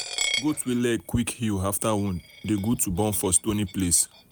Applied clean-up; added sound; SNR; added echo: none; Coin (dropping); 11 dB; none.